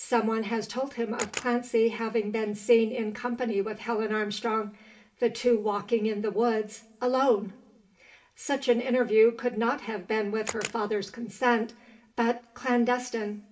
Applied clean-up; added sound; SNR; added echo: none; Camera; 13 dB; reverberation time 0.4 s.